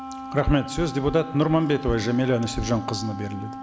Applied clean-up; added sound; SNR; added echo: none; Wind instrument, woodwind instrument; 12 dB; none.